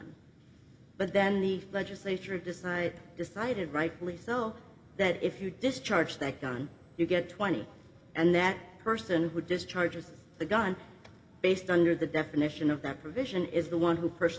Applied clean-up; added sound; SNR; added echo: none; none; none; reverberation time 2.4 s.